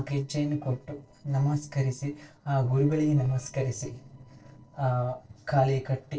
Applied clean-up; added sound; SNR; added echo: neural separator model SepFormer DNS4.